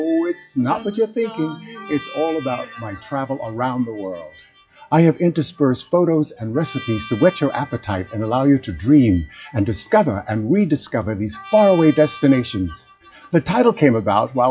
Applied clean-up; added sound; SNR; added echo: classical method WPE with log-MMSE.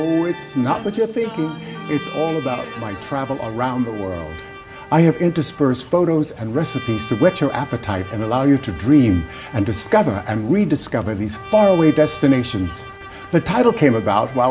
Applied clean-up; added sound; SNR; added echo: none; Trumpet; 18 dB; reverberation time 0.4 s.